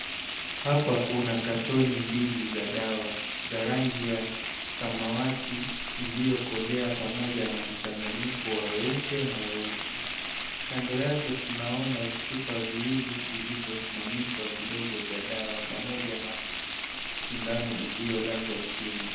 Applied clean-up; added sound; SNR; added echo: none; Frying (food); 3 dB; reverberation time 0.8 s.